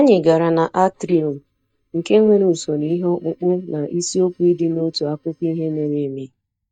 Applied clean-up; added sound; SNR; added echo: neural mask model DeepFilterNet 3.